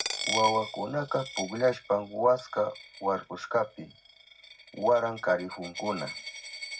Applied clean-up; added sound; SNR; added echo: none; Coin (dropping); 10 dB; reverberation time 0.4 s.